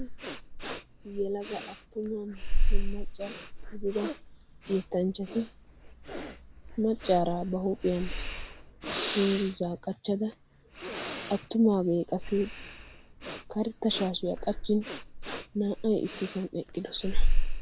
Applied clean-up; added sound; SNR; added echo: none; Breathing; -2 dB; none.